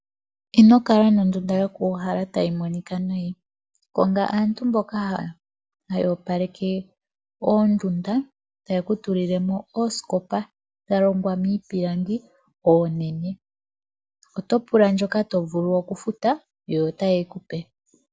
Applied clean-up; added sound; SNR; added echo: none; none; none; none.